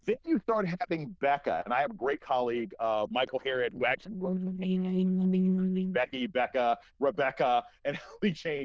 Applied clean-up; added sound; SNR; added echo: neural diffusion model UNIVERSE++.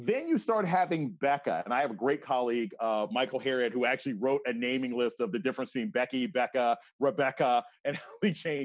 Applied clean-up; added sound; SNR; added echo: none; none; none; none.